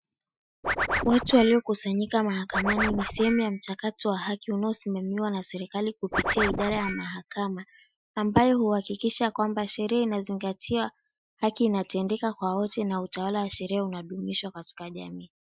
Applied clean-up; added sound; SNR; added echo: classical method Wiener filter.